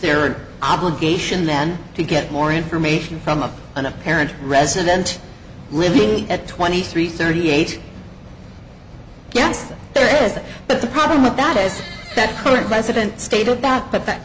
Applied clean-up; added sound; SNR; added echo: none; Fart; 15 dB; none.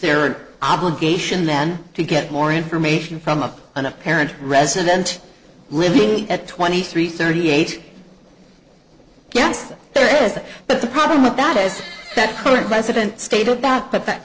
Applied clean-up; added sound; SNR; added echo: neural separator model SepFormer DNS4.